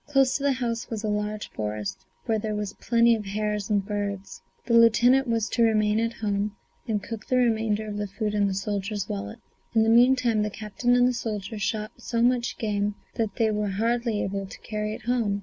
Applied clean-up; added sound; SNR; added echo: none; none; none; none.